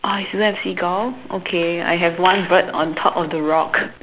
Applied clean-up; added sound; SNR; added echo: none; none; none; none.